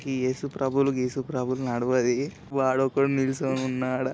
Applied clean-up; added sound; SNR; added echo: none; none; none; none.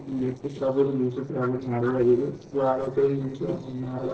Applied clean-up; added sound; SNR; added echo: neural separator model SepFormer DNS4.